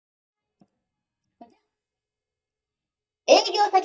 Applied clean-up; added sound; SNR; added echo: neural mask model DeepFilterNet 3.